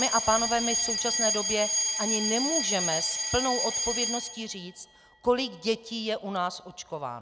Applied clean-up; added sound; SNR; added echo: none; Alarm; 0 dB; none.